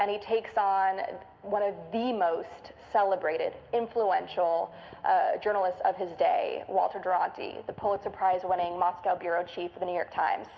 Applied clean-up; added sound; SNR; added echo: none; none; none; none.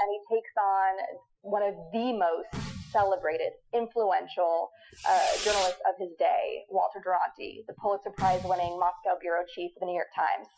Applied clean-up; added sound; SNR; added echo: classical method Wiener filter.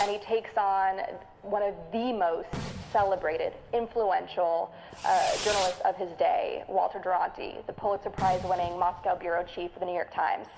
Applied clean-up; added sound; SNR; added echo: none; Fireworks; 14 dB; none.